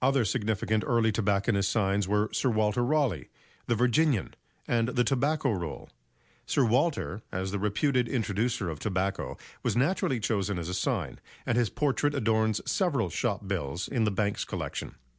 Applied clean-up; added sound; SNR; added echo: none; none; none; none.